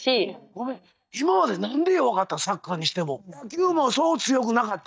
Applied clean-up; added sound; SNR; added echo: neural mask model DeepFilterNet 3.